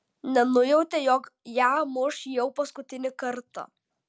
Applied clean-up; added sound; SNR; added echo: none; none; none; none.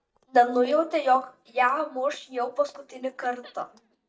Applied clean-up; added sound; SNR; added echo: neural mask model DeepFilterNet 3.